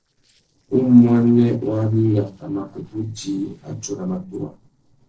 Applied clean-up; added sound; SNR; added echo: neural separator model SepFormer DNS4.